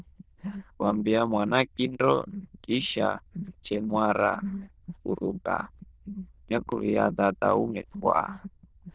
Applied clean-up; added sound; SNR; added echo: neural diffusion model UNIVERSE++.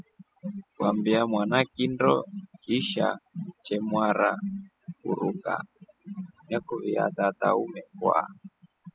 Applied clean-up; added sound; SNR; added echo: classical method spectral subtraction.